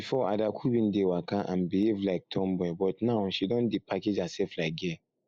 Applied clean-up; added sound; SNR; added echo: neural mask model Resemble Enhance denoiser.